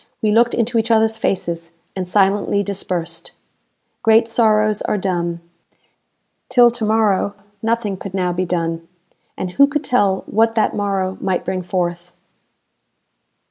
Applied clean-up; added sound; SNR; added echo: none; none; none; none.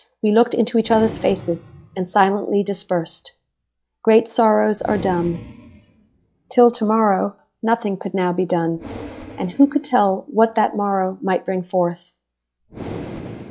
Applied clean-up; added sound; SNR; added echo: classical method log-MMSE.